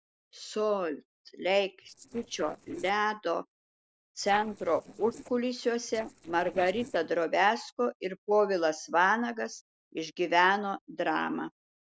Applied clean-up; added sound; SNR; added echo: neural separator model SepFormer DNS4.